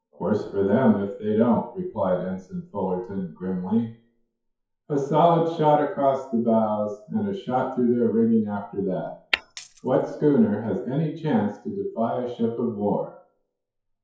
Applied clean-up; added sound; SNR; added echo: classical method WPE with log-MMSE.